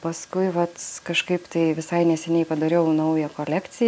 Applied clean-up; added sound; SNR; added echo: none; none; none; none.